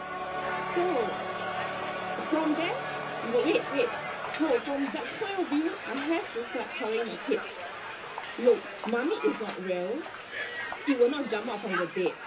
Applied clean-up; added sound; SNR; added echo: none; Crowd; 5 dB; reverberation time 0.2 s.